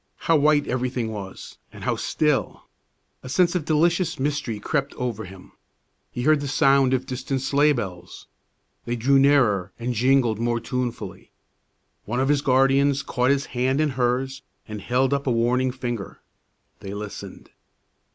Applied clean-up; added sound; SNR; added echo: none; none; none; none.